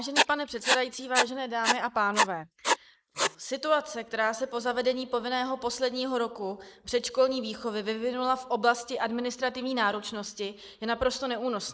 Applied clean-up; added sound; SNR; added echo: neural mask model Resemble Enhance denoiser.